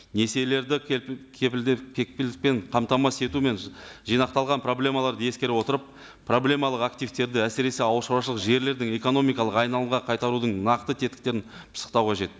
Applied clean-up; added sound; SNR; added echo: none; none; none; none.